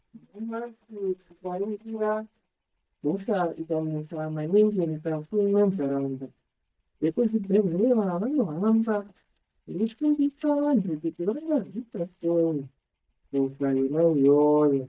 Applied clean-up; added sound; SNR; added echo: neural mask model DeepFilterNet 3.